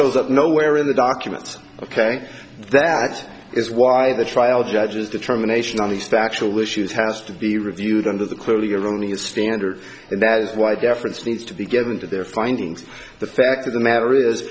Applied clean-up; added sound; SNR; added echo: none; none; none; none.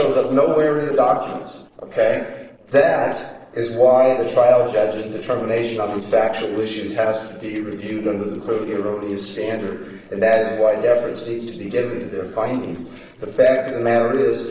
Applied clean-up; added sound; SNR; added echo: neural separator model SepFormer DNS4.